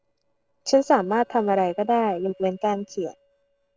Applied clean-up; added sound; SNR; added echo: neural separator model SepFormer DNS4.